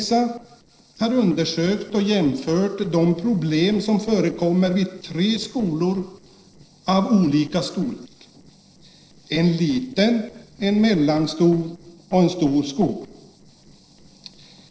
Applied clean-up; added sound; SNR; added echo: neural separator model SepFormer DNS4.